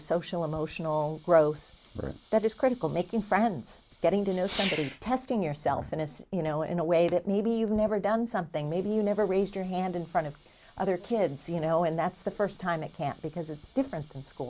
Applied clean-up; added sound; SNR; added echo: none; Fireworks; 20 dB; none.